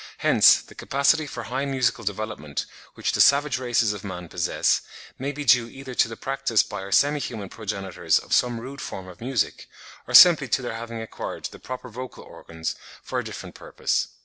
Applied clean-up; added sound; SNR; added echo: none; none; none; none.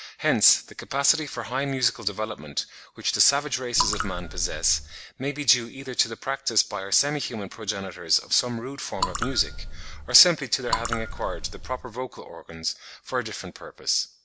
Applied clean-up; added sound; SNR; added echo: none; Raindrop / Drip; 4 dB; none.